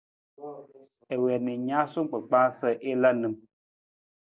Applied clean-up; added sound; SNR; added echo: none; none; none; none.